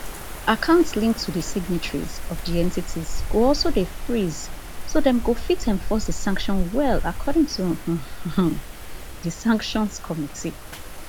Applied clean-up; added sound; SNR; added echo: none; Wind; 3 dB; none.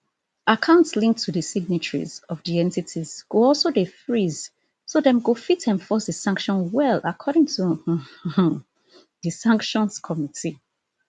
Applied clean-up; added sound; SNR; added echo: none; none; none; none.